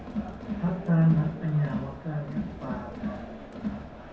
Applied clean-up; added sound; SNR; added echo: none; Crowd; 7 dB; reverberation time 0.6 s.